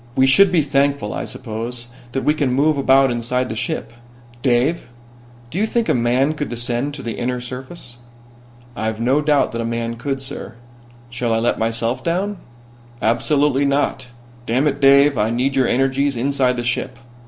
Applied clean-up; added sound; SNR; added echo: none; none; none; none.